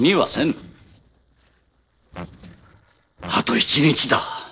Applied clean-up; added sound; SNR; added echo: neural separator model SepFormer DNS4.